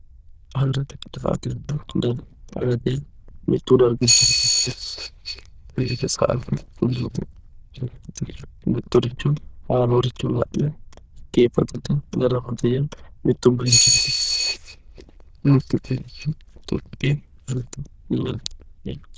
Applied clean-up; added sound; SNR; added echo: neural diffusion model UNIVERSE++.